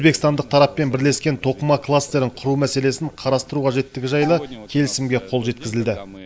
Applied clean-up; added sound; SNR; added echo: none; Bowed string instrument; 16 dB; none.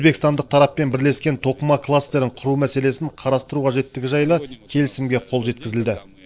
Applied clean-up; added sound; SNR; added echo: neural separator model SepFormer DNS4.